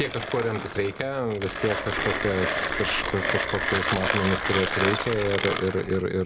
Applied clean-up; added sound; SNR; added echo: none; Mechanisms; 1 dB; none.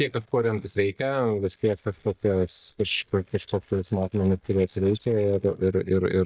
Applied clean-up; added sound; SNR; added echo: neural mask model DeepFilterNet 3.